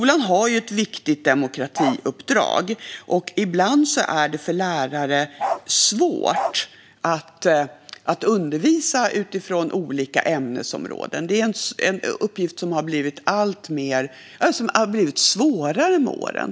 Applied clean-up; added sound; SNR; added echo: none; Bark; 6 dB; none.